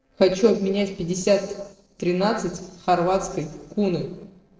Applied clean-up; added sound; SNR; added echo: neural separator model SepFormer DNS4.